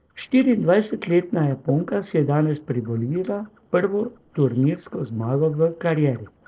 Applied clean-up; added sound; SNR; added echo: neural separator model SepFormer DNS4.